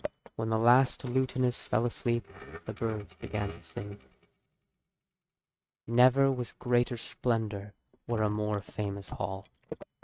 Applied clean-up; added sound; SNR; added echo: neural mask model RNNoise.